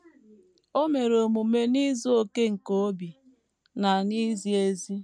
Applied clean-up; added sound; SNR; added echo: none; none; none; none.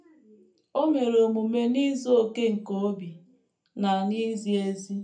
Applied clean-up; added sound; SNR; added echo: none; none; none; reverberation time 0.3 s.